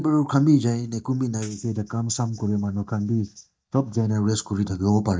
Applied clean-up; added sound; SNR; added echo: neural mask model DeepFilterNet 3.